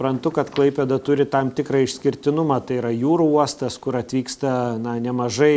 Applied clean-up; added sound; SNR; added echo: none; none; none; none.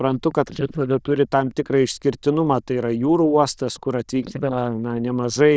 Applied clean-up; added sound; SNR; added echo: neural diffusion model UNIVERSE++.